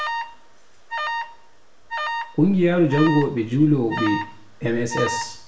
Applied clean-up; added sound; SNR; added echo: none; Alarm; 8 dB; reverberation time 0.5 s.